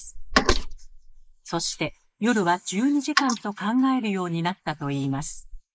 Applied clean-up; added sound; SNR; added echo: neural mask model Resemble Enhance denoiser.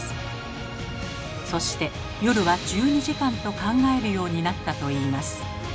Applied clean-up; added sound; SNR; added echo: none; none; none; none.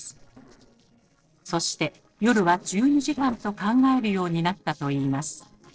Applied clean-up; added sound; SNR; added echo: neural separator model SepFormer DNS4.